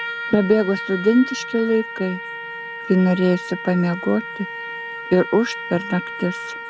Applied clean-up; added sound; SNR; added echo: none; Trumpet; 10 dB; none.